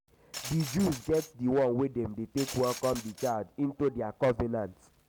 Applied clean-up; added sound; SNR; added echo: none; Glass; 15 dB; none.